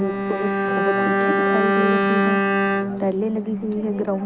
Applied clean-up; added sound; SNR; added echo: none; Bowed string instrument; -4 dB; none.